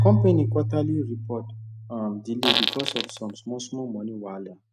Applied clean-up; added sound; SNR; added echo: none; Keyboard (musical) + Fart; 0 dB; none.